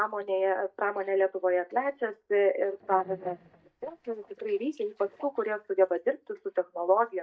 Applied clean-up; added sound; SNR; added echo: neural mask model DeepFilterNet 3.